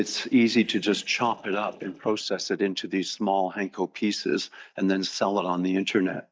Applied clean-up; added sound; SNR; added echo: neural mask model DeepFilterNet 3.